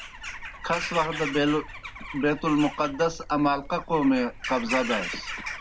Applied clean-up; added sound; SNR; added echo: none; Bird vocalization, bird call, bird song / Crow; 9 dB; none.